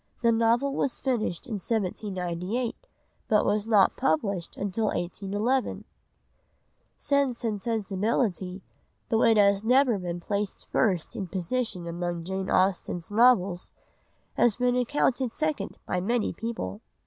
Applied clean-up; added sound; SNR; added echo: none; none; none; none.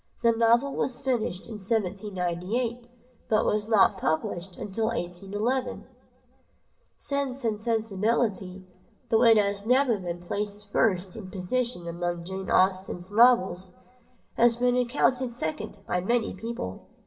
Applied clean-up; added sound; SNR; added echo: none; none; none; reverberation time 0.8 s.